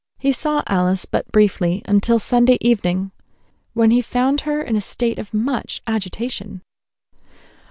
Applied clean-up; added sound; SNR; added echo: none; none; none; none.